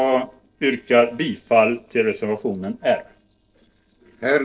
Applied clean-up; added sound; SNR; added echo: neural separator model SepFormer DNS4.